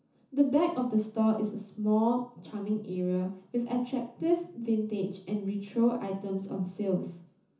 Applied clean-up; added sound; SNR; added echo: none; none; none; reverberation time 0.9 s.